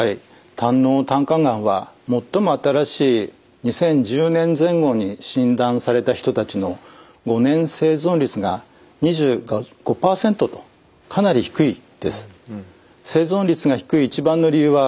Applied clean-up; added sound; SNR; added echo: none; none; none; none.